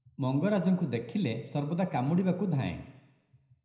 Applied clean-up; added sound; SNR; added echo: none; none; none; reverberation time 0.8 s.